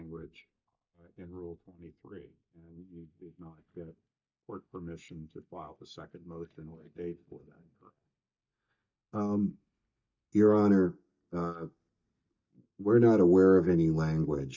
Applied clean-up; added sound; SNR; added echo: neural mask model DeepFilterNet 3.